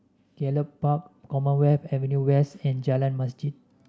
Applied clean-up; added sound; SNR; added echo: none; none; none; none.